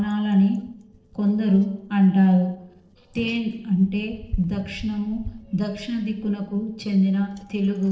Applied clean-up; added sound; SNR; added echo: neural separator model SepFormer DNS4.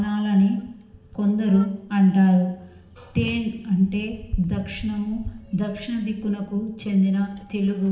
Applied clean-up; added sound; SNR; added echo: none; Bicycle; 17 dB; reverberation time 0.8 s.